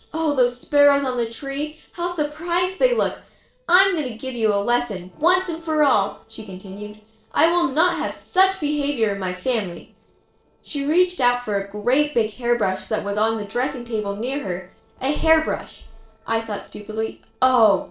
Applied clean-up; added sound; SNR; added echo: neural separator model SepFormer DNS4.